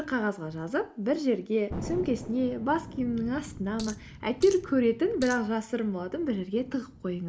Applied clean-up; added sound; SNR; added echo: none; Thunder + Coin (dropping); 14 dB; none.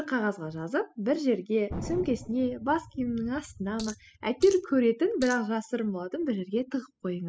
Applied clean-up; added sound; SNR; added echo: classical method spectral subtraction.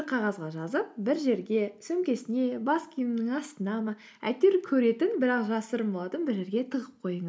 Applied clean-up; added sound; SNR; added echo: none; none; none; none.